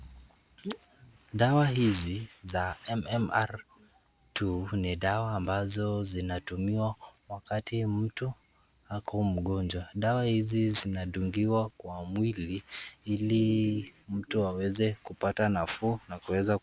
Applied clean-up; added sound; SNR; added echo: none; none; none; none.